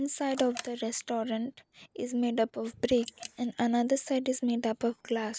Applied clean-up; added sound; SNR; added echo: neural mask model Resemble Enhance denoiser.